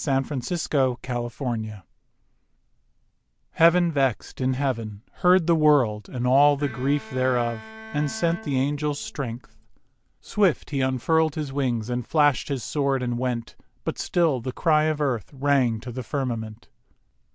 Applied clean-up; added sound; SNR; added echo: none; Bowed string instrument; 17 dB; none.